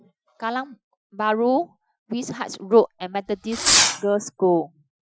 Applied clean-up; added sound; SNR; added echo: classical method Wiener filter.